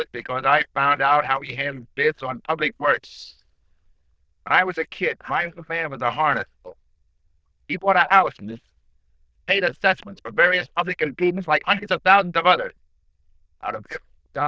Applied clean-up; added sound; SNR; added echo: neural diffusion model UNIVERSE++.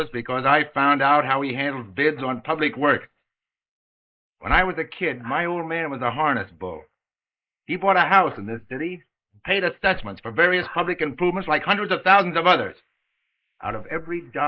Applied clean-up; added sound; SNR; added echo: neural mask model Resemble Enhance denoiser.